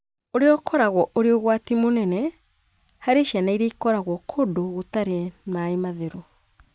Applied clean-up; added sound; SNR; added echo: none; none; none; none.